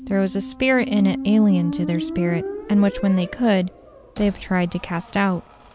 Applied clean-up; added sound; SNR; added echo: none; Squeak; 10 dB; none.